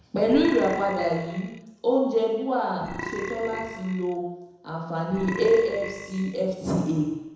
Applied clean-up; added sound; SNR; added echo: none; Burping, eructation; 11 dB; reverberation time 1.0 s.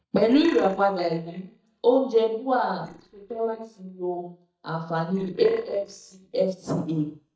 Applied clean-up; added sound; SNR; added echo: neural mask model DeepFilterNet 3.